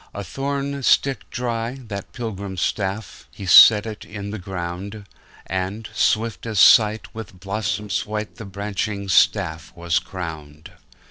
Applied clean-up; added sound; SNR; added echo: neural separator model SepFormer DNS4.